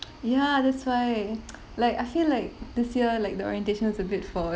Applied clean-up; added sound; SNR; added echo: none; none; none; none.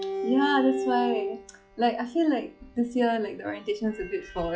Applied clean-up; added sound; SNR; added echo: classical method log-MMSE.